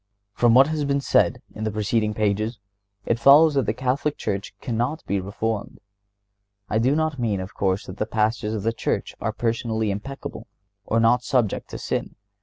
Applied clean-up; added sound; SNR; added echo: none; none; none; none.